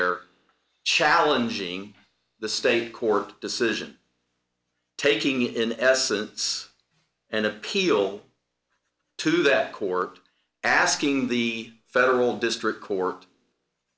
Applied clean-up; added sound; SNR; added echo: none; none; none; none.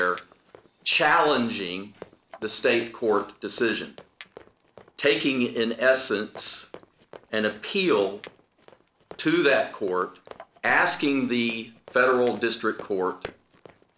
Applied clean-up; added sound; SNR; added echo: none; Run + Chink, clink; 19 dB; none.